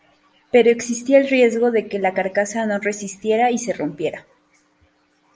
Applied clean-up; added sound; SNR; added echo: none; none; none; none.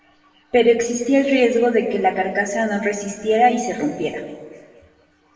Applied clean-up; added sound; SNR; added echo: none; none; none; reverberation time 1.7 s.